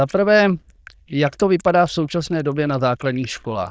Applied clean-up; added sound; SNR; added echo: neural diffusion model UNIVERSE++.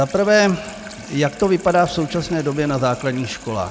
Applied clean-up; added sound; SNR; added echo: none; Sink (filling or washing) / Water tap, faucet; 18 dB; none.